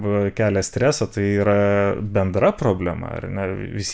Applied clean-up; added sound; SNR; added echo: none; none; none; none.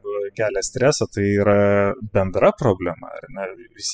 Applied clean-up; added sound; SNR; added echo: classical method spectral subtraction.